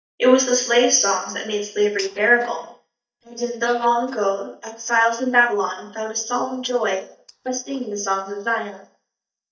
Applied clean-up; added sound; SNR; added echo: neural mask model DeepFilterNet 3.